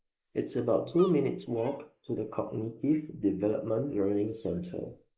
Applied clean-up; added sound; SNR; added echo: neural mask model Resemble Enhance denoiser.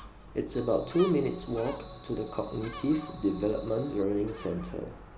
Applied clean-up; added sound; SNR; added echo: none; Organ + Gull, seagull; 16 dB; none.